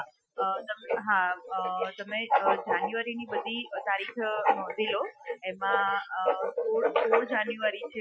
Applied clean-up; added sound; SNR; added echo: classical method Wiener filter.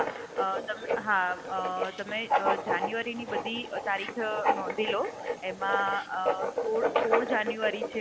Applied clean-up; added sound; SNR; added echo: none; Writing; 0 dB; none.